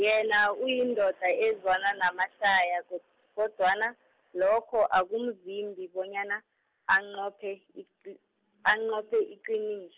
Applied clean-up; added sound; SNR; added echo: none; none; none; none.